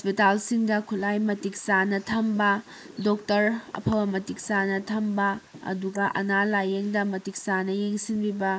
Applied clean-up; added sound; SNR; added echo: neural mask model Resemble Enhance denoiser.